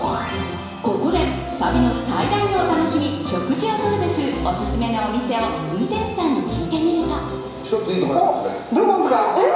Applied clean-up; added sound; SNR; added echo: none; none; none; reverberation time 1.0 s.